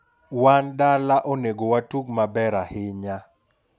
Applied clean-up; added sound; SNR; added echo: none; none; none; none.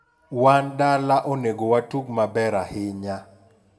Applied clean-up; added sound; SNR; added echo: none; none; none; reverberation time 1.1 s.